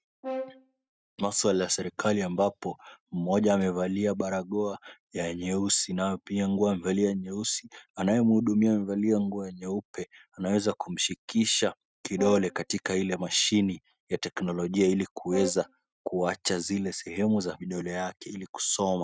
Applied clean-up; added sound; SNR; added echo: neural mask model RNNoise.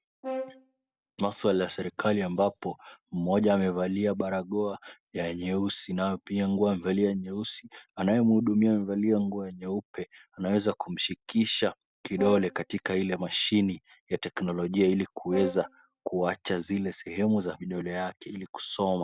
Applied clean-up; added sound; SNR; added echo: none; Brass instrument; 13 dB; none.